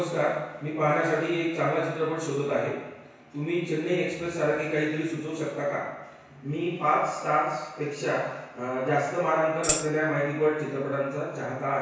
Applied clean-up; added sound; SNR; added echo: none; Tambourine; 3 dB; reverberation time 1.1 s.